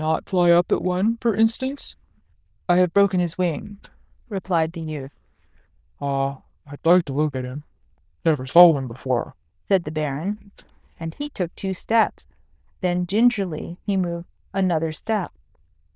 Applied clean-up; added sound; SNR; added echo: neural diffusion model UNIVERSE++.